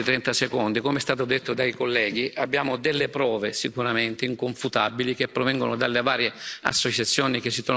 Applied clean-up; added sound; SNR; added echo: none; none; none; none.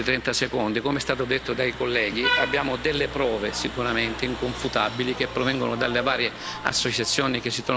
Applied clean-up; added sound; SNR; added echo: none; Vehicle horn, car horn, honking; 8 dB; none.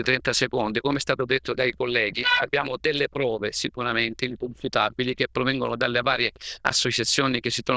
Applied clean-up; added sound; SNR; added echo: neural diffusion model UNIVERSE++.